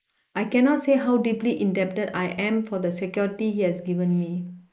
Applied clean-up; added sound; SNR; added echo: neural mask model Resemble Enhance denoiser.